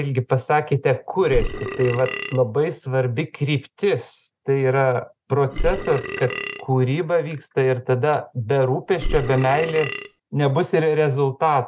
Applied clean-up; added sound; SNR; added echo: none; Burping, eructation; 6 dB; none.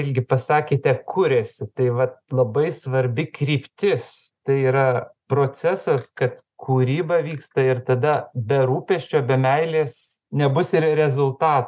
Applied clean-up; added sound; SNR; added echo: none; none; none; none.